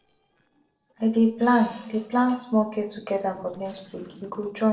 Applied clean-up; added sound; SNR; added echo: neural separator model SepFormer DNS4.